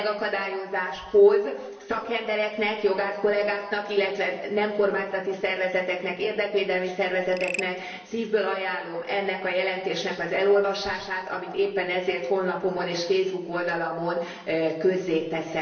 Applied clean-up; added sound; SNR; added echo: none; Frog; 14 dB; reverberation time 1.0 s.